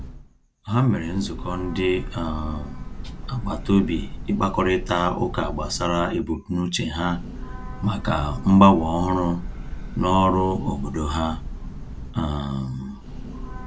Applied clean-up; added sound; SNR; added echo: none; Train / Breathing; 10 dB; none.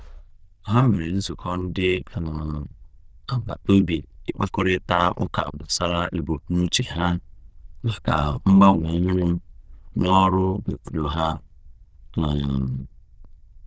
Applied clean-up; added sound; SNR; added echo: neural diffusion model UNIVERSE++.